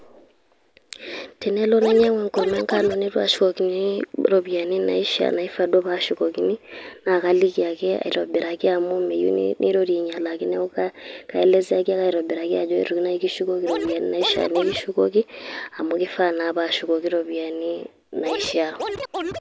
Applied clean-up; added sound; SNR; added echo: none; Scratching (performance technique); 7 dB; none.